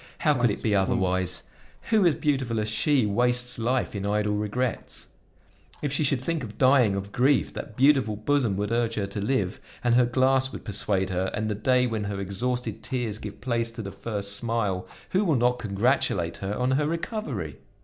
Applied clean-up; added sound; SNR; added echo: none; Clock; 19 dB; none.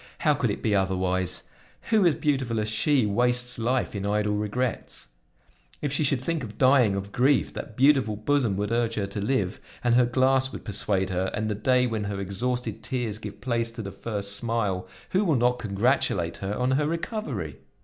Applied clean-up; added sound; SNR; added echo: none; none; none; none.